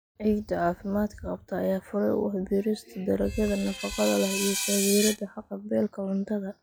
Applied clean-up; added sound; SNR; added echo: classical method log-MMSE.